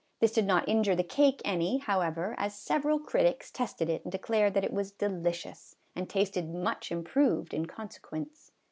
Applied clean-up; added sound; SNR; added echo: none; none; none; none.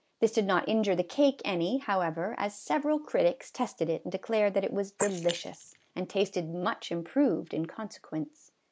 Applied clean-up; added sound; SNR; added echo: neural mask model Resemble Enhance denoiser.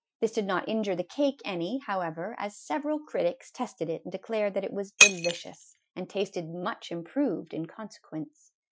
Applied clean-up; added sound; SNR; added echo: classical method Wiener filter.